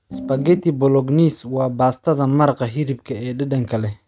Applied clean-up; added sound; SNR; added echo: neural mask model RNNoise.